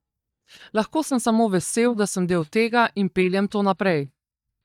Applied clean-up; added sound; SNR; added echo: neural mask model DeepFilterNet 3.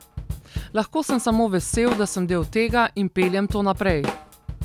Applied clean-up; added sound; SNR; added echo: none; Drum kit; 9 dB; none.